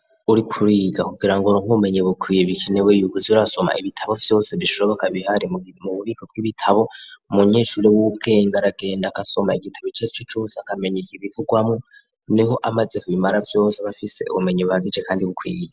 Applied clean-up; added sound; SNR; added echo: none; none; none; none.